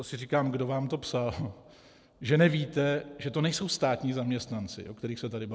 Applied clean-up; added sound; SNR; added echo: none; none; none; none.